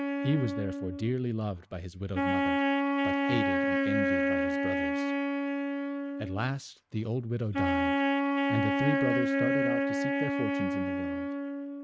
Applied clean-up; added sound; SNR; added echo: neural mask model RNNoise.